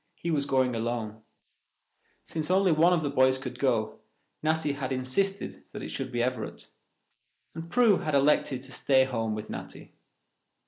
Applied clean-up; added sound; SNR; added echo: neural mask model Resemble Enhance denoiser.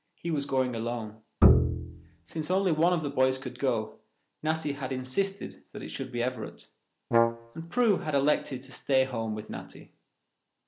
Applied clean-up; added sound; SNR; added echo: none; Bowed string instrument + Brass instrument; -4 dB; none.